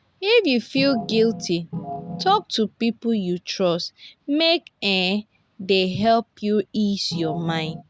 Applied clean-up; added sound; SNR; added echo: none; Organ; 9 dB; none.